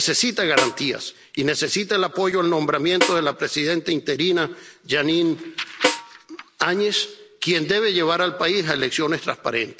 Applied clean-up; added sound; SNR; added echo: none; Snare drum; 5 dB; none.